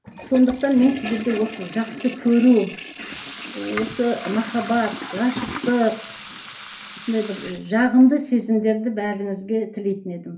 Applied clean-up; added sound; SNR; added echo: none; Toilet flush / Water tap, faucet; 13 dB; reverberation time 0.3 s.